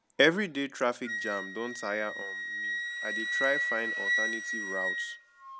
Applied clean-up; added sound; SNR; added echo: none; Wind instrument, woodwind instrument; 1 dB; none.